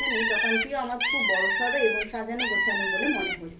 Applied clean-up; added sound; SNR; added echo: none; Bird; -3 dB; reverberation time 0.3 s.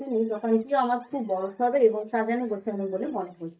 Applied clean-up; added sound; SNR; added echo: neural mask model DeepFilterNet 3.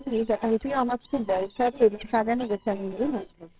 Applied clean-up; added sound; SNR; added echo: neural separator model SepFormer WHAMR!.